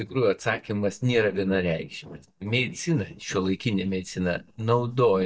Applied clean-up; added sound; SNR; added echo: neural mask model DeepFilterNet 3.